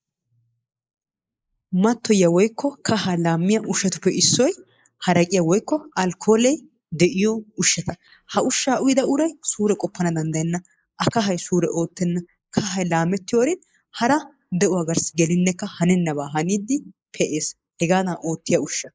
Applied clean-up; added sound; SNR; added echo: neural mask model Resemble Enhance denoiser.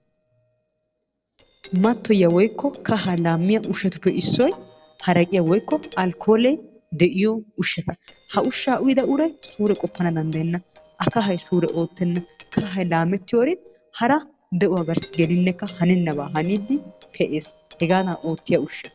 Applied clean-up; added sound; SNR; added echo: neural separator model SepFormer DNS4.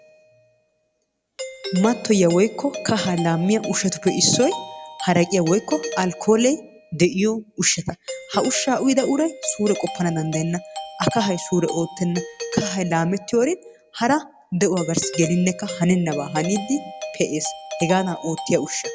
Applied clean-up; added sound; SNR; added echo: none; Doorbell; 12 dB; none.